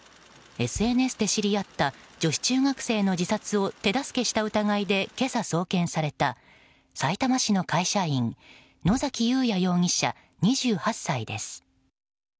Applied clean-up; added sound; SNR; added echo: none; Bass drum; 20 dB; none.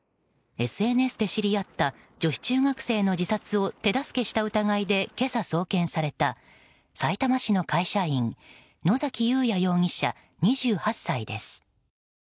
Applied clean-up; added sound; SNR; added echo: neural mask model Resemble Enhance denoiser.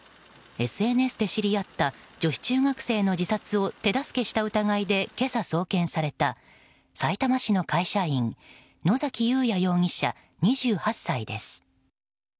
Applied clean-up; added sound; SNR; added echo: none; none; none; none.